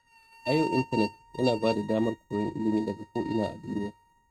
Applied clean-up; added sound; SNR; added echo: neural mask model RNNoise.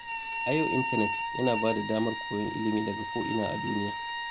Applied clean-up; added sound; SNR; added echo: none; Bowed string instrument; 2 dB; none.